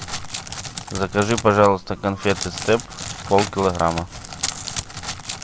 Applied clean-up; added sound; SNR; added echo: none; Crackle; 9 dB; none.